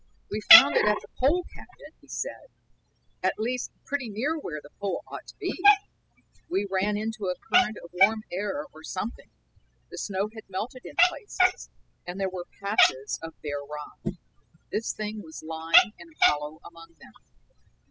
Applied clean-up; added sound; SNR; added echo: classical method spectral subtraction.